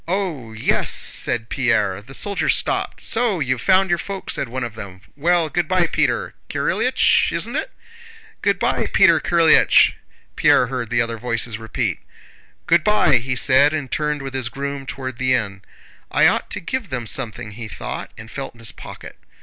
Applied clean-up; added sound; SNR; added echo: none; none; none; none.